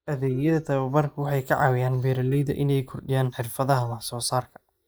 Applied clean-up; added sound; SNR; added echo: neural mask model DeepFilterNet 3.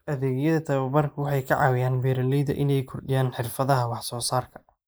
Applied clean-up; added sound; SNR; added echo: neural mask model Resemble Enhance denoiser.